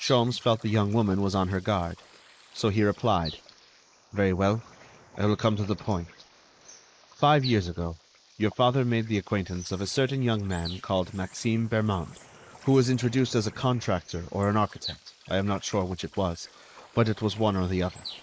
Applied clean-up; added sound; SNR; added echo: neural mask model Resemble Enhance denoiser.